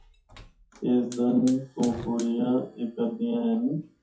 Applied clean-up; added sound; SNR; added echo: classical method WPE with log-MMSE.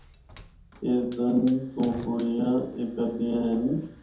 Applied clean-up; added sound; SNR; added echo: none; Hiss / Fire; 20 dB; reverberation time 0.6 s.